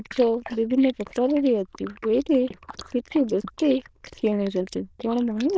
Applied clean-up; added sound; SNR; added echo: neural diffusion model UNIVERSE++.